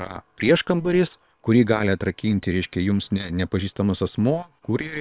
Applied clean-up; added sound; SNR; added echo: neural separator model SepFormer WHAM!.